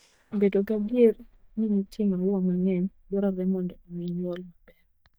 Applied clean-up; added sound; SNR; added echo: neural mask model DeepFilterNet 3.